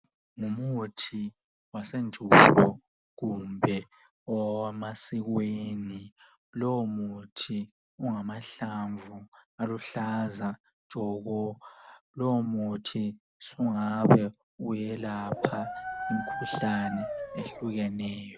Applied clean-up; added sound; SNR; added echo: none; Dog; 8 dB; none.